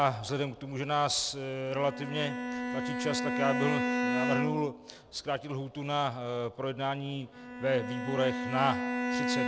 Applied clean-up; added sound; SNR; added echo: none; Bowed string instrument; 2 dB; none.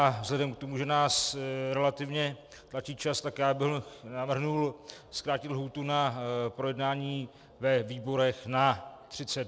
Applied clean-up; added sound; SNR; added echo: none; none; none; none.